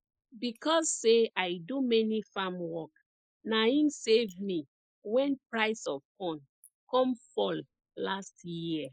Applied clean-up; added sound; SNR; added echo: neural mask model Resemble Enhance denoiser.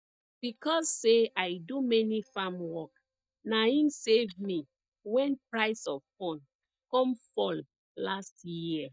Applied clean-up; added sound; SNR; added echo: neural mask model DeepFilterNet 3.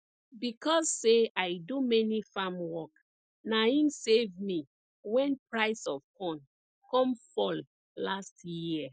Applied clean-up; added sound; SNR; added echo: none; none; none; none.